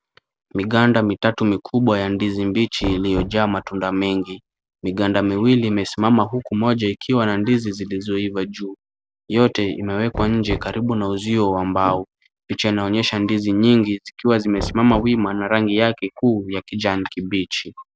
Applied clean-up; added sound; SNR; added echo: none; Knock; 15 dB; none.